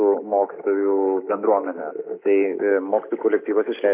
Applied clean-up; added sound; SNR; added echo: neural mask model Resemble Enhance denoiser.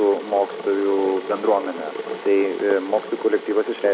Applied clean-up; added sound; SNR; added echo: none; Boiling / Water; 11 dB; none.